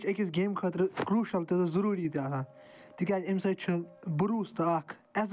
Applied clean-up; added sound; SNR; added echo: none; none; none; none.